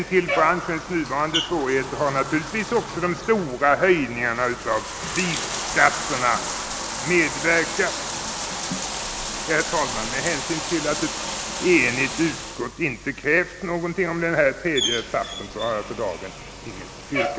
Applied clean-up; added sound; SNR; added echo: none; Bathtub (filling or washing); 7 dB; none.